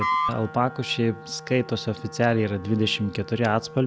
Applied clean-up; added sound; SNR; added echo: none; Wind instrument, woodwind instrument; 8 dB; none.